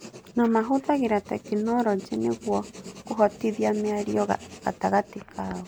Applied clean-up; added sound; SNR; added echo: none; Writing; 18 dB; none.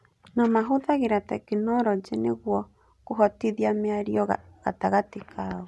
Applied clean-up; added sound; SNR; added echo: none; none; none; none.